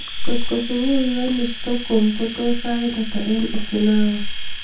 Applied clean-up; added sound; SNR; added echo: none; Domestic sounds, home sounds; 14 dB; reverberation time 0.3 s.